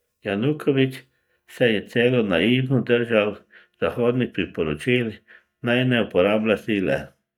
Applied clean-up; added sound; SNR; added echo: neural mask model DeepFilterNet 3.